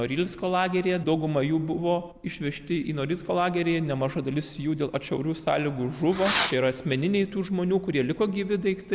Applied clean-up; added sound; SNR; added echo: none; Fireworks; 0 dB; none.